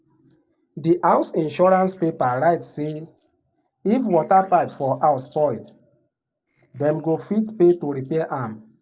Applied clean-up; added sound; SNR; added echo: neural separator model SepFormer DNS4.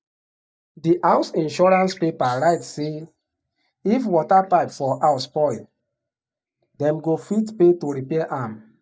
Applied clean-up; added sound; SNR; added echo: neural mask model DeepFilterNet 3.